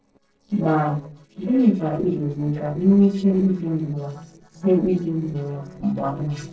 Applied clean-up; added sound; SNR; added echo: neural separator model SepFormer DNS4.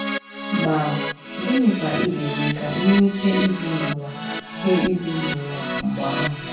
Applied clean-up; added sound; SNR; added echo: none; Keyboard (musical); 5 dB; reverberation time 0.6 s.